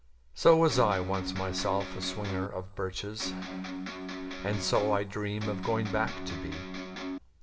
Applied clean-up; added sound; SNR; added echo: none; Electric guitar; 7 dB; reverberation time 0.5 s.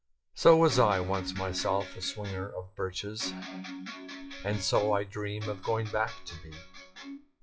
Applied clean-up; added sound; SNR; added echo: classical method WPE with log-MMSE.